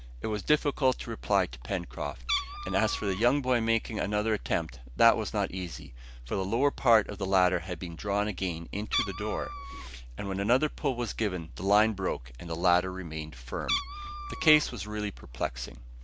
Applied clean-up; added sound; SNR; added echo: none; Meow; 7 dB; none.